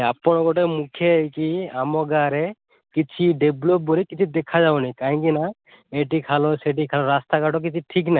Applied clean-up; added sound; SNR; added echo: none; none; none; none.